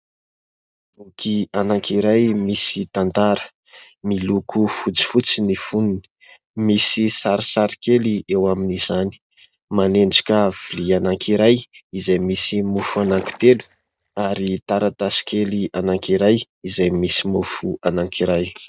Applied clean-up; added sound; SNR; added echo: neural mask model DeepFilterNet 3.